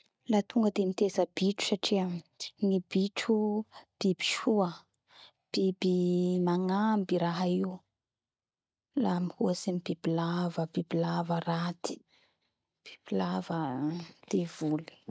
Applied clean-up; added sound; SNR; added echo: none; none; none; none.